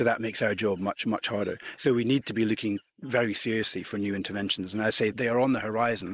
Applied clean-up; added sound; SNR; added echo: neural mask model Resemble Enhance denoiser.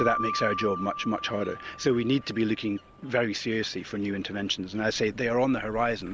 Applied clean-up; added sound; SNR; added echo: none; Keyboard (musical); 10 dB; none.